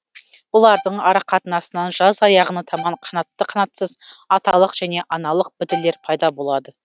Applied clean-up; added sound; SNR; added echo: neural mask model RNNoise.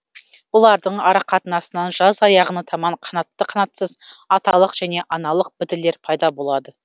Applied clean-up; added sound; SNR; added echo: none; none; none; none.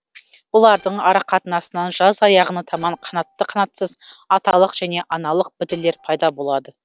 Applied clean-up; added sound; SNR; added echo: neural separator model SepFormer DNS4.